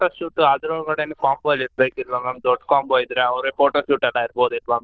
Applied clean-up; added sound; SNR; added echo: neural diffusion model UNIVERSE++.